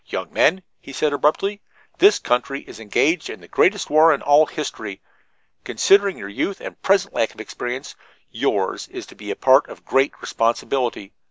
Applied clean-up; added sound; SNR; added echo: none; none; none; none.